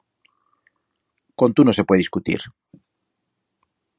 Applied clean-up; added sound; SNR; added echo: none; none; none; none.